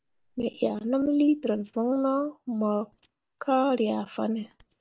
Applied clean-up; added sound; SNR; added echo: neural mask model DeepFilterNet 3.